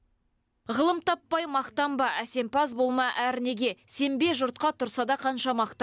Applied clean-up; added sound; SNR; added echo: none; none; none; none.